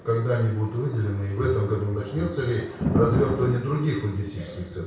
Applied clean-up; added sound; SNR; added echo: none; Thunder; 6 dB; reverberation time 0.6 s.